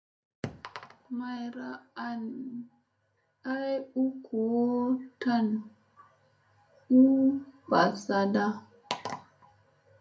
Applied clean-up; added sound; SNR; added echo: none; none; none; reverberation time 0.3 s.